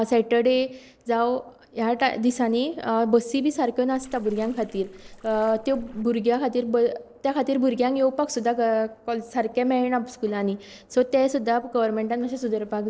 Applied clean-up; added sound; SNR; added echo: neural separator model SepFormer DNS4.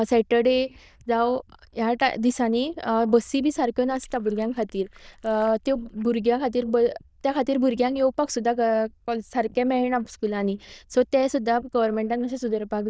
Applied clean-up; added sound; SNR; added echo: neural diffusion model UNIVERSE++.